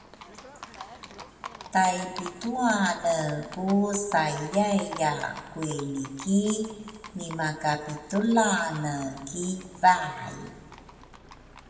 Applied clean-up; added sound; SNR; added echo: none; Livestock, farm animals, working animals; 17 dB; reverberation time 1.6 s.